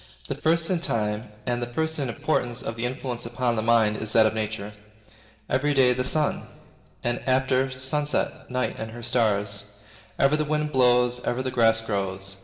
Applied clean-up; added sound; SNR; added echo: none; none; none; reverberation time 1.4 s.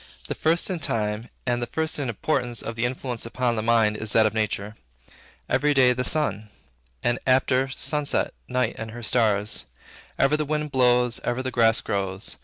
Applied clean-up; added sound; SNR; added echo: none; none; none; none.